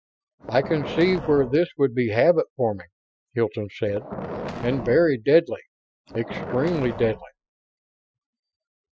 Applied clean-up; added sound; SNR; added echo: classical method Wiener filter.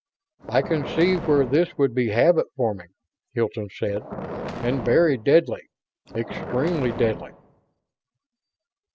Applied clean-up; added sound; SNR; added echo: none; Boom; 10 dB; none.